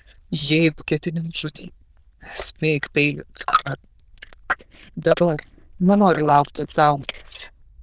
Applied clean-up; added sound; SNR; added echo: neural diffusion model UNIVERSE++.